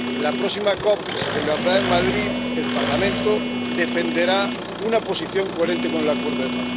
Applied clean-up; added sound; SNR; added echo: none; Telephone + Engine; 1 dB; none.